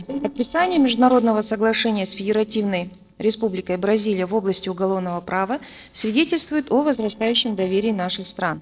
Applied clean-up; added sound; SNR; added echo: neural separator model SepFormer DNS4.